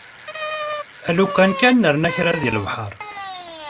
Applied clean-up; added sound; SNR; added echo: none; Bicycle; 9 dB; none.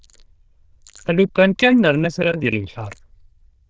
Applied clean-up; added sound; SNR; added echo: neural diffusion model UNIVERSE++.